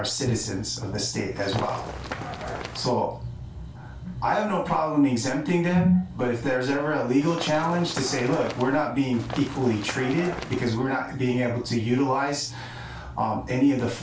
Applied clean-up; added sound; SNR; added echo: none; Run; 11 dB; reverberation time 0.3 s.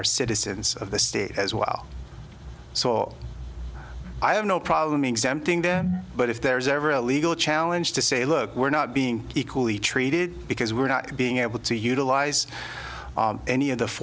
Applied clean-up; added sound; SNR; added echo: none; none; none; none.